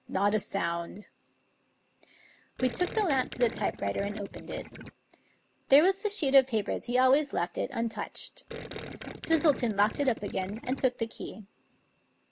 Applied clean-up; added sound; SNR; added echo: none; Gurgling; 11 dB; none.